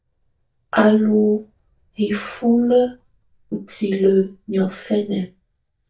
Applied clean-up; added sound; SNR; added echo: neural mask model DeepFilterNet 3.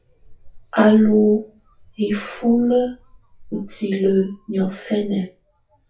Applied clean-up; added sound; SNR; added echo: classical method WPE with log-MMSE.